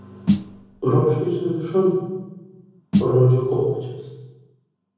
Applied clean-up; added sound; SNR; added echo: none; Snare drum; 6 dB; reverberation time 1.3 s.